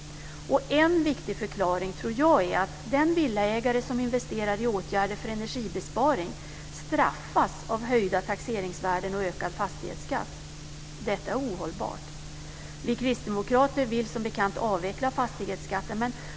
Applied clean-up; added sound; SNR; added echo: none; none; none; none.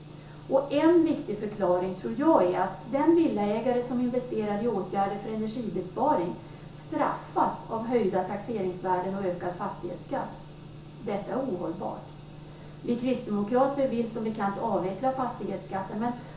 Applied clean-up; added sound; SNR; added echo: none; none; none; reverberation time 0.7 s.